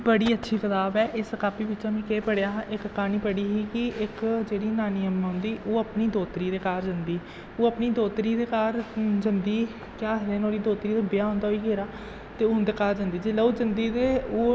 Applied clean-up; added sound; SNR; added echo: none; none; none; none.